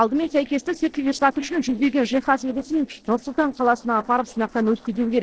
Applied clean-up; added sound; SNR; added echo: neural separator model SepFormer DNS4.